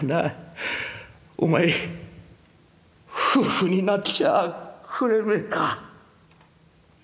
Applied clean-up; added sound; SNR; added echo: none; none; none; none.